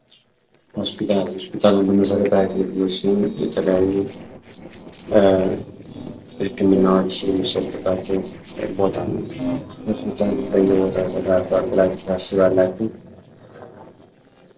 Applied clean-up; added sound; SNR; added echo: neural separator model SepFormer DNS4.